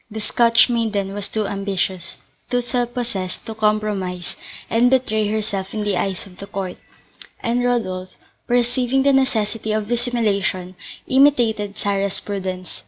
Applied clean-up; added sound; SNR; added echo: none; none; none; none.